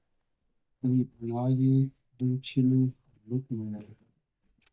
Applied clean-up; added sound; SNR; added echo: neural mask model DeepFilterNet 3.